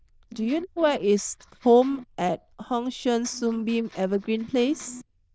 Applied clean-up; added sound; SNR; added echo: neural diffusion model UNIVERSE++.